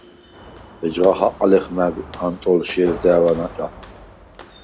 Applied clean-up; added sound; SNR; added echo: none; Walk, footsteps; 17 dB; none.